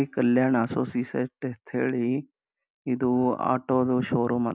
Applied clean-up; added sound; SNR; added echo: none; none; none; none.